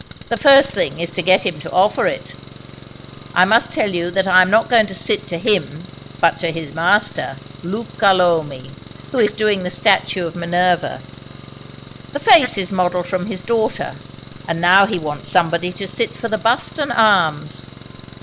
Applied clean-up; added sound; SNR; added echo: none; Engine; 18 dB; none.